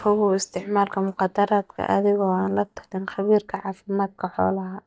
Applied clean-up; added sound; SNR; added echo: neural mask model DeepFilterNet 3.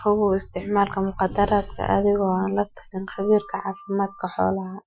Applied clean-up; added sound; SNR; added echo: classical method Wiener filter.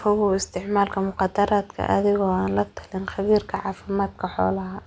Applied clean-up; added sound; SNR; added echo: none; none; none; none.